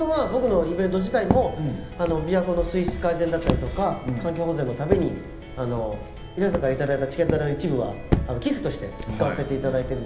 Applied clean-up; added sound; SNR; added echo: none; Walk, footsteps; 7 dB; reverberation time 0.8 s.